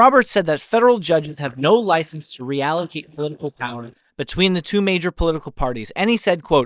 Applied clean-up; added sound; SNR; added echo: neural mask model DeepFilterNet 3.